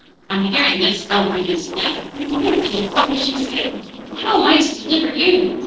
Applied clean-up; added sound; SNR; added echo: neural separator model SepFormer DNS4.